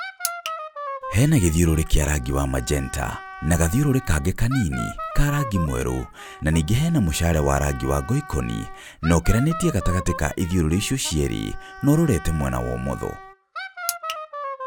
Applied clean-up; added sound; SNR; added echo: none; Wind instrument, woodwind instrument; 14 dB; none.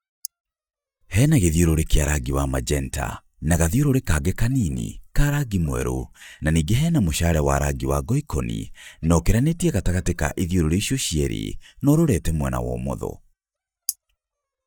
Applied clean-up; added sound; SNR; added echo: neural mask model DeepFilterNet 3.